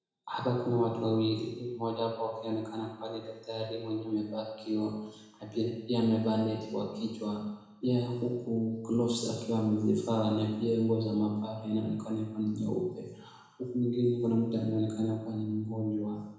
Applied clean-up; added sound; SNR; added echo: none; none; none; reverberation time 1.0 s.